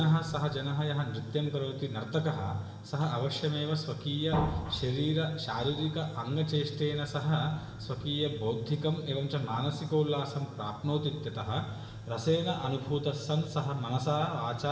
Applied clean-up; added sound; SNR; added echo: none; Tools; 14 dB; reverberation time 1.1 s.